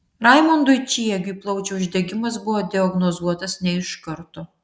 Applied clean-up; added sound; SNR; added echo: none; none; none; none.